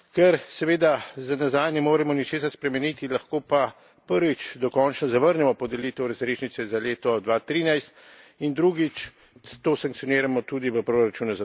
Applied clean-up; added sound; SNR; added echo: none; none; none; none.